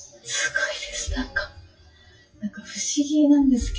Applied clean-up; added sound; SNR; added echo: classical method WPE with log-MMSE.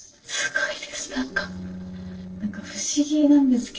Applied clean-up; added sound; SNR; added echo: neural separator model SepFormer DNS4.